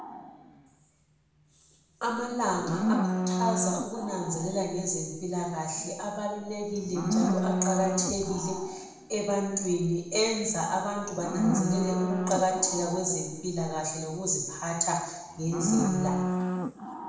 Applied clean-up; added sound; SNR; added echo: none; Livestock, farm animals, working animals; 2 dB; reverberation time 0.8 s.